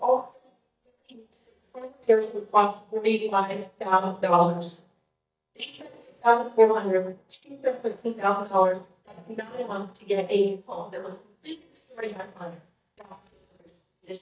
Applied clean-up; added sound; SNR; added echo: neural mask model DeepFilterNet 3.